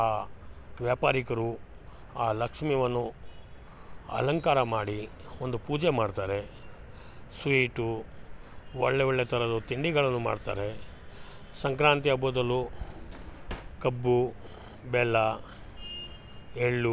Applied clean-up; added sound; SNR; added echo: none; Drawer open or close; 18 dB; none.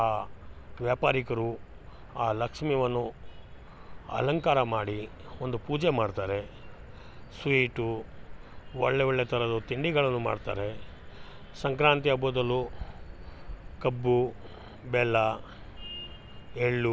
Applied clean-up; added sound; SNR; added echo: none; none; none; none.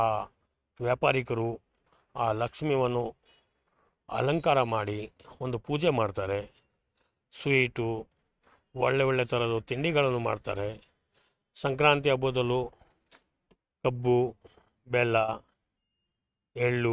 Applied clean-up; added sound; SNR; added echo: neural mask model RNNoise.